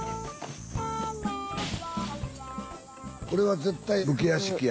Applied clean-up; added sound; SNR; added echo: none; Shatter; 15 dB; none.